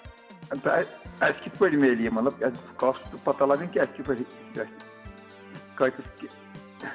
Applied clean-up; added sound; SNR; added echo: none; Organ; 18 dB; reverberation time 1.2 s.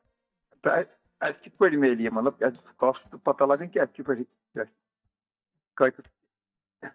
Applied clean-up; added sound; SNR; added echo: neural mask model DeepFilterNet 3.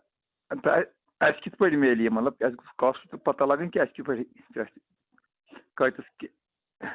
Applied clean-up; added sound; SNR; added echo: none; none; none; none.